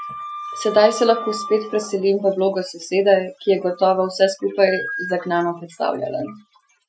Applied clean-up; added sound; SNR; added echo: classical method Wiener filter.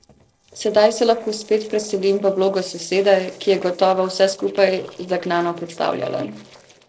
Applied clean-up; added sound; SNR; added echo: neural separator model SepFormer DNS4.